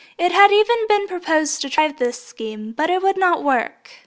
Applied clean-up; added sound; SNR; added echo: none; none; none; none.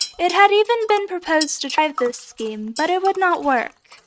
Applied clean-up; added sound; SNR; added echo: neural mask model RNNoise.